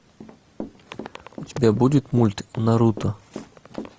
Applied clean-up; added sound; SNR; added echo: none; Walk, footsteps / Run; 17 dB; none.